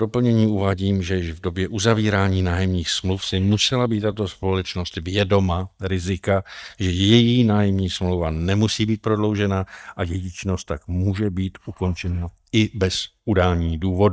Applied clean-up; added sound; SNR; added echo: neural mask model DeepFilterNet 3.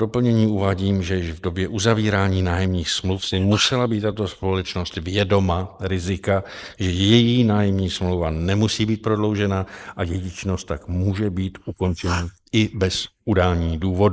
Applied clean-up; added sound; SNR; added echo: neural mask model Resemble Enhance denoiser.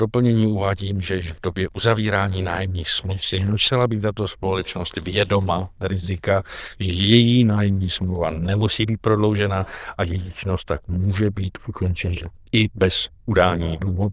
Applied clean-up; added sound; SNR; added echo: neural diffusion model UNIVERSE++.